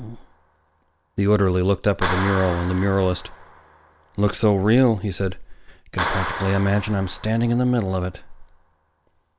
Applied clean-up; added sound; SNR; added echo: none; Clapping; 12 dB; none.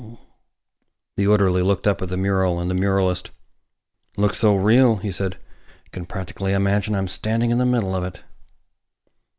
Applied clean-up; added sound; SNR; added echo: none; none; none; none.